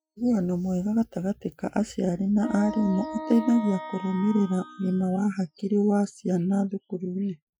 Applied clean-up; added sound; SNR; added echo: classical method Wiener filter.